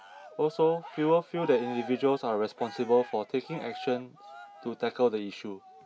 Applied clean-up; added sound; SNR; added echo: none; Cheering; 16 dB; none.